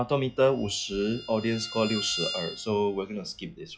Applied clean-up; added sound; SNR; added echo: classical method log-MMSE.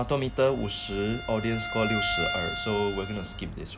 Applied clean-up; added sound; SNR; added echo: none; Bowed string instrument; 6 dB; none.